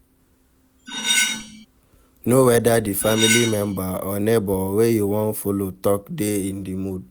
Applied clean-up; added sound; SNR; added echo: none; Cutlery, silverware; 2 dB; none.